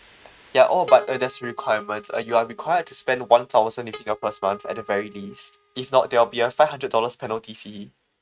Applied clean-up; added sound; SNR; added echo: neural mask model RNNoise.